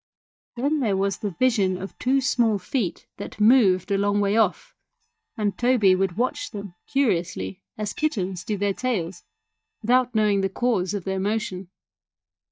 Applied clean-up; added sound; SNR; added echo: neural mask model DeepFilterNet 3.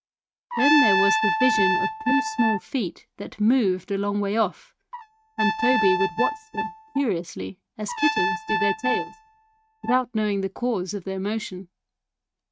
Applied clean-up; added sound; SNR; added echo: neural mask model RNNoise.